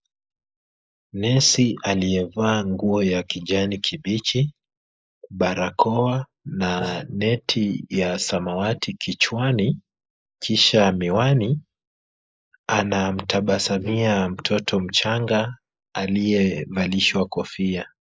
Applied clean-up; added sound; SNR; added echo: neural mask model Resemble Enhance denoiser.